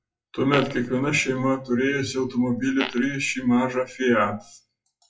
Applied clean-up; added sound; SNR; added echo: classical method WPE with log-MMSE.